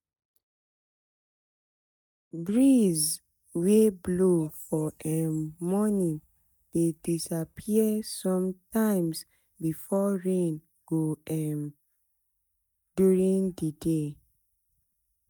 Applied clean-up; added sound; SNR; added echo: neural mask model DeepFilterNet 3.